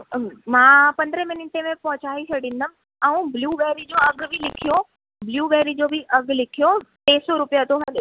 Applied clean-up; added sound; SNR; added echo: none; none; none; none.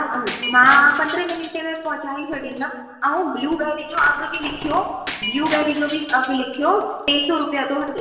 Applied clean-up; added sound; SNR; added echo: none; Shatter; 12 dB; reverberation time 1.0 s.